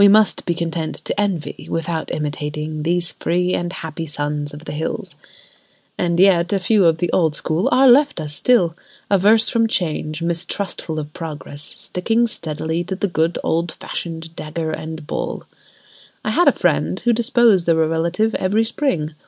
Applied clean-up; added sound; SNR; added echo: none; none; none; none.